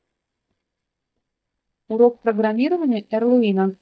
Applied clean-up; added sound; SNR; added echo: neural mask model DeepFilterNet 3.